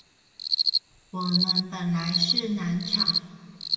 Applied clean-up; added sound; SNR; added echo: none; Cricket; -2 dB; reverberation time 1.9 s.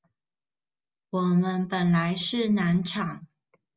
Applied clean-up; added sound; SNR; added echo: none; none; none; none.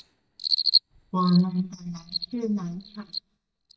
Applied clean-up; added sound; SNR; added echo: neural mask model DeepFilterNet 3.